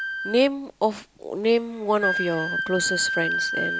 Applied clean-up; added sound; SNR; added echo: none; Wind instrument, woodwind instrument; 4 dB; none.